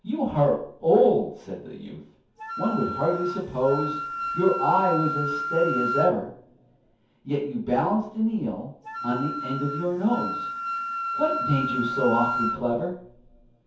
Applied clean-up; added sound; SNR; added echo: none; Wind instrument, woodwind instrument; 6 dB; reverberation time 0.6 s.